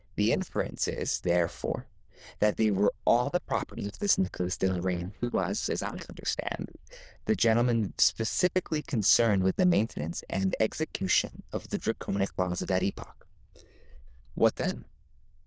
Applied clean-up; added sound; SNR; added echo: neural diffusion model UNIVERSE++.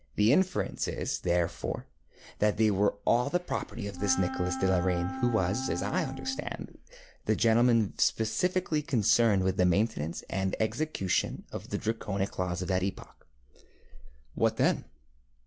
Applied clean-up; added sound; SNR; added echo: none; Wind instrument, woodwind instrument; 9 dB; none.